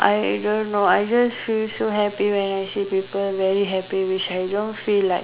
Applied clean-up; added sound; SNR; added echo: none; none; none; none.